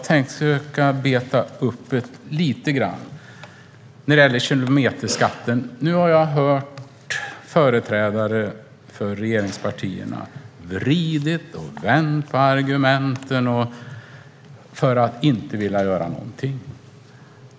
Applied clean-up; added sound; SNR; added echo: none; none; none; none.